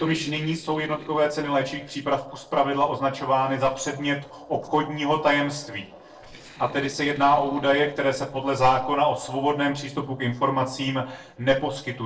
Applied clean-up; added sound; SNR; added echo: neural separator model SepFormer DNS4.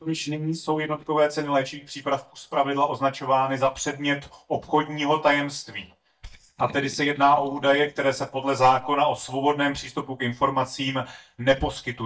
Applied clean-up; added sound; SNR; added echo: neural mask model DeepFilterNet 3.